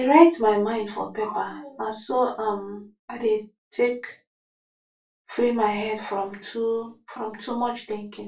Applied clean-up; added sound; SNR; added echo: none; none; none; reverberation time 0.2 s.